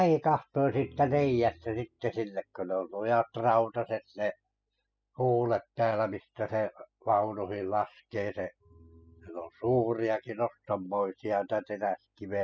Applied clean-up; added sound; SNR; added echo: classical method spectral subtraction.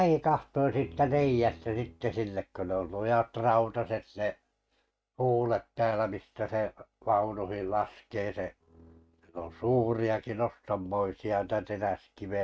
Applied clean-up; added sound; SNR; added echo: neural mask model RNNoise.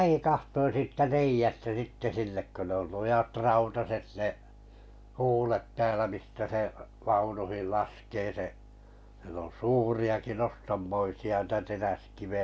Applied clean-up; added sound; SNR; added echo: none; none; none; none.